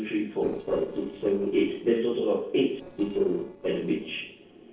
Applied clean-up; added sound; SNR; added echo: neural separator model SepFormer DNS4.